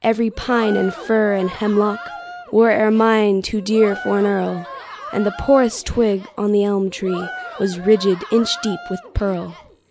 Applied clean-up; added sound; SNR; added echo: none; Cheering; 15 dB; none.